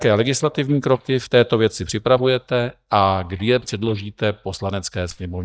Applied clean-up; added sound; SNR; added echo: neural mask model DeepFilterNet 3.